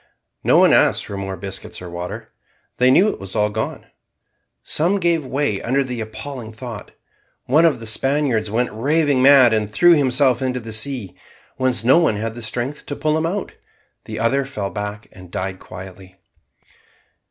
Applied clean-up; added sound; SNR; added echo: none; none; none; none.